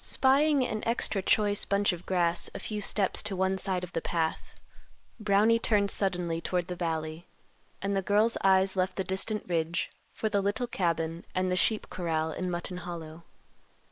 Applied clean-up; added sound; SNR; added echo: neural mask model Resemble Enhance denoiser.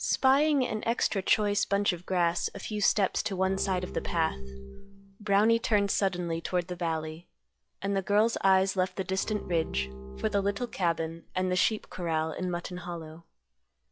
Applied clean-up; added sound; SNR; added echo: classical method log-MMSE.